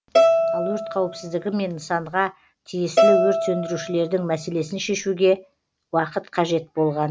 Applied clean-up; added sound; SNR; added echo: none; Bowed string instrument; -2 dB; none.